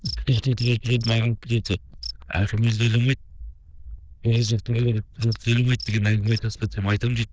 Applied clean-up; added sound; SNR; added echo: neural diffusion model UNIVERSE++.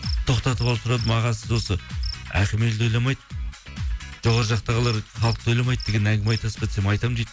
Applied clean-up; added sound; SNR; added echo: none; Cricket; 19 dB; none.